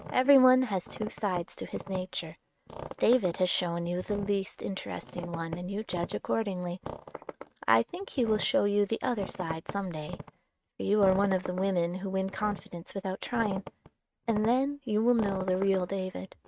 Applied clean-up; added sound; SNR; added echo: neural mask model RNNoise.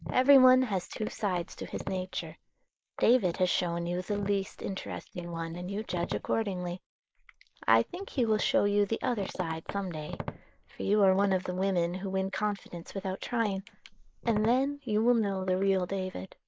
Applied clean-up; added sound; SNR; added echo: neural mask model Resemble Enhance denoiser.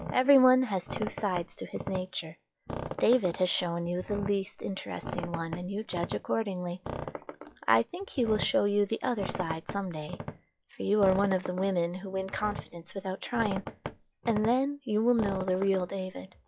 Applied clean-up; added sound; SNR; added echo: classical method log-MMSE.